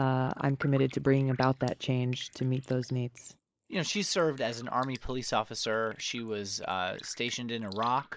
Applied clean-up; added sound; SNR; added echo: neural mask model Resemble Enhance denoiser.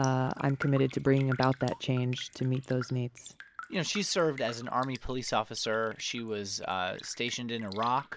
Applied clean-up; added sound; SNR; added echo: none; Raindrop; 17 dB; none.